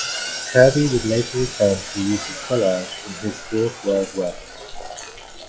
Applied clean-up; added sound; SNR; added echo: classical method log-MMSE.